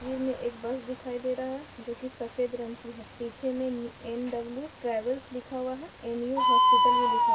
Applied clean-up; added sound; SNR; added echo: none; Bird; -4 dB; reverberation time 0.4 s.